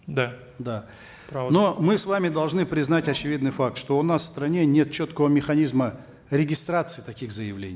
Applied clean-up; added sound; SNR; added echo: none; none; none; none.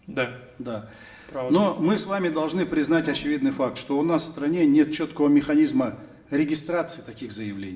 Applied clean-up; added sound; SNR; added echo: none; none; none; reverberation time 0.8 s.